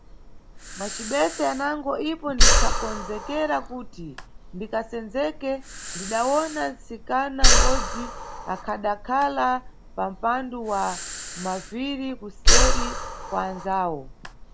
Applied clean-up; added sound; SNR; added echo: none; Breathing; -4 dB; none.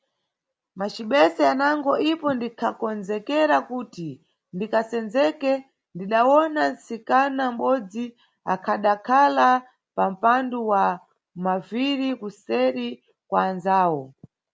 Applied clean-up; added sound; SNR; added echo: none; none; none; none.